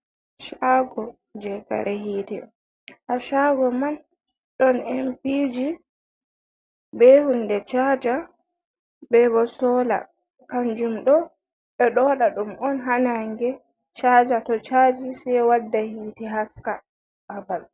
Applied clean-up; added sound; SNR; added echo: none; none; none; none.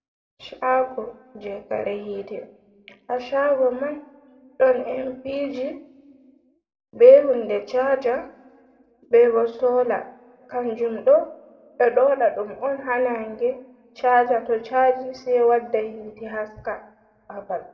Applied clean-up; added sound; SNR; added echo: none; none; none; reverberation time 1.3 s.